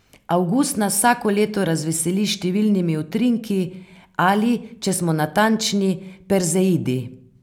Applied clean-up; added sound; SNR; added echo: none; none; none; none.